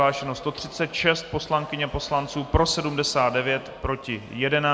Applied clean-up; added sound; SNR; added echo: none; none; none; none.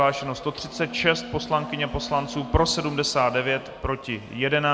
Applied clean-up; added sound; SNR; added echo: none; Wind instrument, woodwind instrument; 15 dB; none.